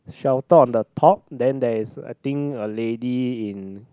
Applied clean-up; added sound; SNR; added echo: none; none; none; none.